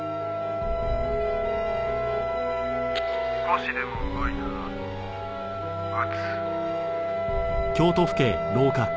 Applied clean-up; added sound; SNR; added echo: none; Wind instrument, woodwind instrument; 1 dB; none.